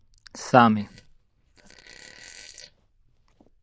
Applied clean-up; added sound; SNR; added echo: neural diffusion model UNIVERSE++.